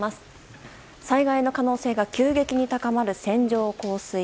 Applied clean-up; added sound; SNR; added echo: none; none; none; none.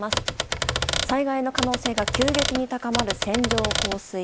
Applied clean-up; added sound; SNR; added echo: none; Typewriter; 0 dB; none.